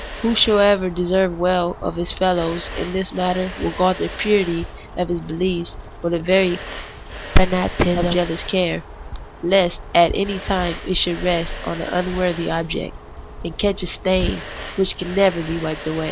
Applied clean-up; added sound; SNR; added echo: none; Mechanisms + Cricket; 10 dB; none.